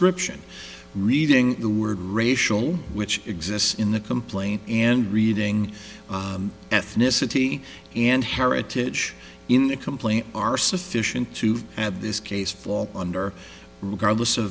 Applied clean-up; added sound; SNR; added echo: none; none; none; none.